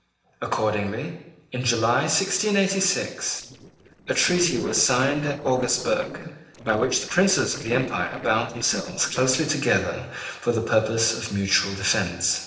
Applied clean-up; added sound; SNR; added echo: neural separator model SepFormer DNS4.